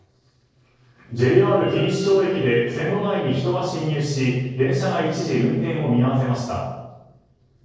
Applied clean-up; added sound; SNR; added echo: neural separator model SepFormer DNS4.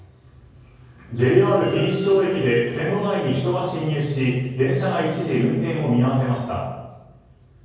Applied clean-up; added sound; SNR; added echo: none; Ringtone; 8 dB; reverberation time 1.3 s.